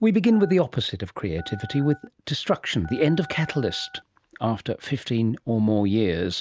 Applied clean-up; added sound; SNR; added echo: neural mask model RNNoise.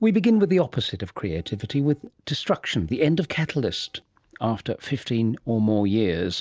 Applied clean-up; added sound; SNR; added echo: neural separator model SepFormer DNS4.